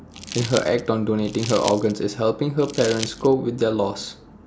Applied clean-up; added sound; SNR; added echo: none; Crumpling, crinkling; 12 dB; none.